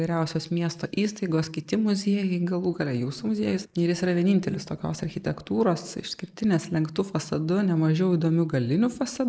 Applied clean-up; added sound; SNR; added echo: neural mask model Resemble Enhance denoiser.